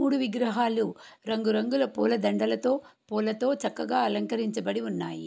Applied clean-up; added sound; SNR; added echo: none; none; none; none.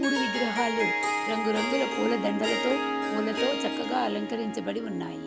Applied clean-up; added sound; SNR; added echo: none; Harp; 1 dB; none.